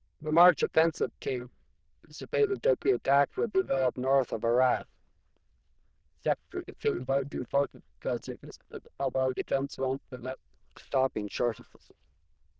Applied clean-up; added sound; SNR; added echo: neural diffusion model UNIVERSE++.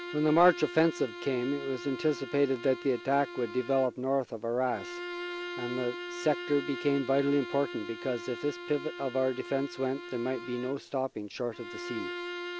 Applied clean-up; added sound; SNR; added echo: none; Bowed string instrument; 10 dB; none.